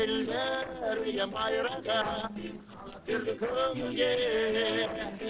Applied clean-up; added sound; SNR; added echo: neural separator model SepFormer DNS4.